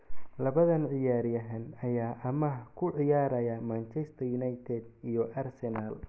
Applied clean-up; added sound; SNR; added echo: none; none; none; none.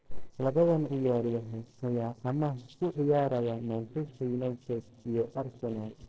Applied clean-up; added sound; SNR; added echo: neural separator model SepFormer DNS4.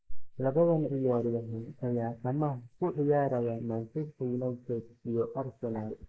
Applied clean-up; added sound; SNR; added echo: neural mask model Resemble Enhance denoiser.